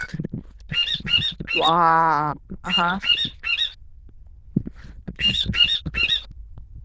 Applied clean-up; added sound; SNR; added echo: neural diffusion model UNIVERSE++.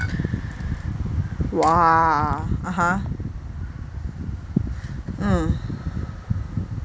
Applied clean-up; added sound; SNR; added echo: none; none; none; none.